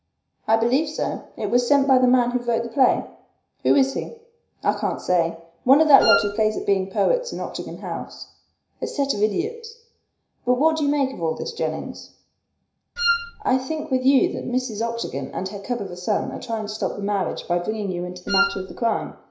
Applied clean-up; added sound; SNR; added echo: none; Wind instrument, woodwind instrument; 2 dB; reverberation time 0.5 s.